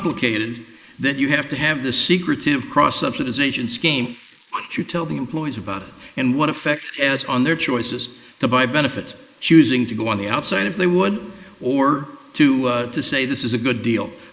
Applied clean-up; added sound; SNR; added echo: neural mask model Resemble Enhance denoiser.